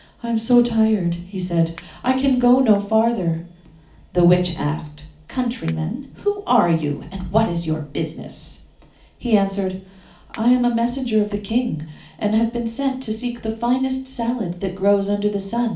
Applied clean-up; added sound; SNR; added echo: none; Chink, clink; 19 dB; reverberation time 0.4 s.